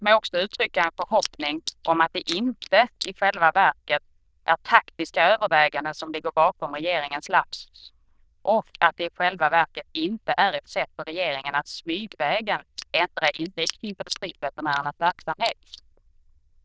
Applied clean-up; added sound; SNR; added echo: neural diffusion model UNIVERSE++.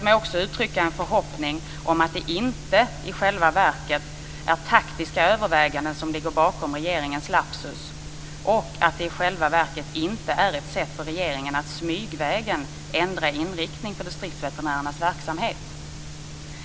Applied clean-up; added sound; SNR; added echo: none; none; none; none.